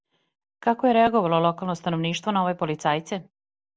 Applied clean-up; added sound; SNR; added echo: none; none; none; none.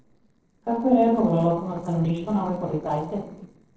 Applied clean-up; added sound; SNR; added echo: neural separator model SepFormer DNS4.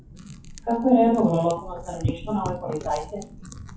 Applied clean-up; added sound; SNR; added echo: classical method WPE with log-MMSE.